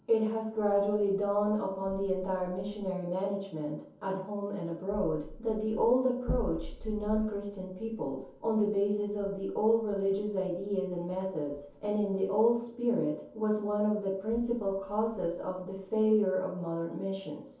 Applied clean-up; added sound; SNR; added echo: none; none; none; reverberation time 0.6 s.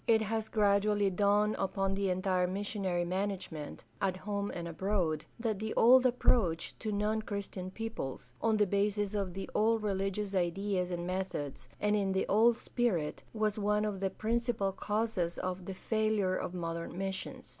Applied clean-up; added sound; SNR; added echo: none; none; none; none.